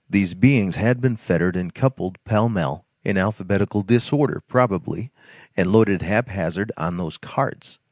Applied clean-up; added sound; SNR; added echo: none; none; none; none.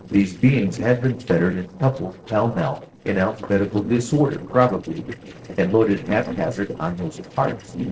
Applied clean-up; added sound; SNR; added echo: neural separator model SepFormer DNS4.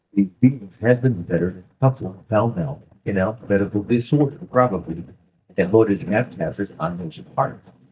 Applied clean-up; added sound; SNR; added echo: neural mask model DeepFilterNet 3.